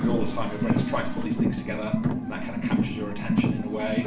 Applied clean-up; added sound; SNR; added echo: none; Car; -4 dB; reverberation time 0.4 s.